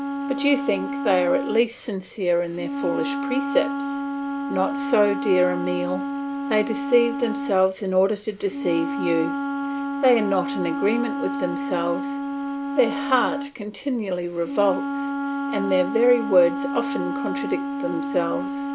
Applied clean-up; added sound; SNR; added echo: none; Wind instrument, woodwind instrument; 4 dB; none.